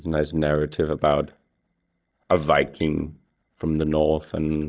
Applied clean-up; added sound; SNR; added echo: neural mask model DeepFilterNet 3.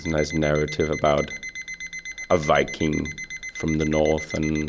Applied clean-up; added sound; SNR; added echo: none; Alarm; 11 dB; none.